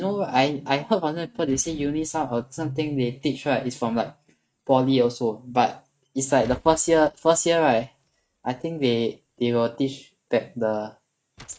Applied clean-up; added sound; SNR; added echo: neural mask model RNNoise.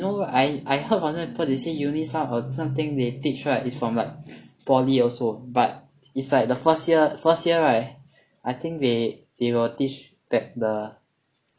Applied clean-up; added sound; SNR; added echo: none; none; none; none.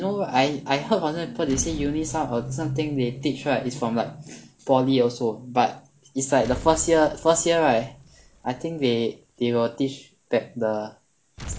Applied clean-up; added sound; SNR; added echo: none; Explosion; 19 dB; none.